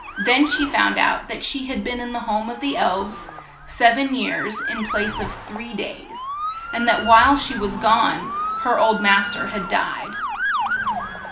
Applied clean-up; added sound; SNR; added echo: none; Motor vehicle (road) / Siren; 7 dB; none.